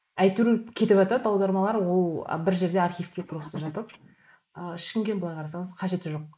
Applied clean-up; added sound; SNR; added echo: neural mask model Resemble Enhance denoiser.